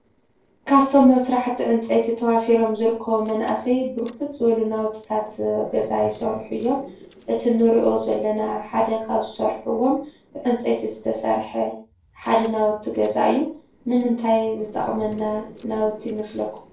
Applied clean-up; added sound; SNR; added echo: neural separator model SepFormer DNS4.